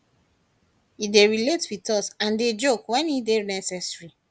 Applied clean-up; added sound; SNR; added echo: none; none; none; none.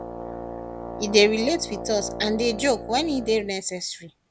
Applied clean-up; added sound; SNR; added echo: none; Brass instrument; 10 dB; none.